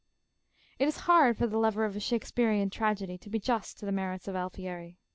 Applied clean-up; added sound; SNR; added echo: none; none; none; none.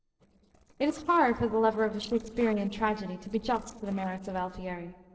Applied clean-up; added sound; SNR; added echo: neural separator model SepFormer DNS4.